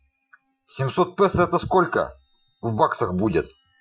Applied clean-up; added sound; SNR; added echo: classical method Wiener filter.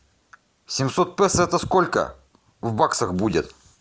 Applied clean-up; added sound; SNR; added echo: none; none; none; none.